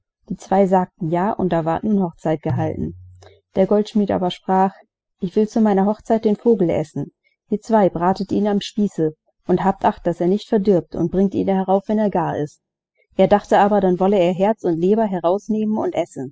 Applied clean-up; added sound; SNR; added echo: classical method spectral subtraction.